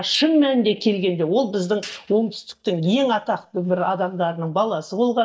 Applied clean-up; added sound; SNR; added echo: neural mask model DeepFilterNet 3.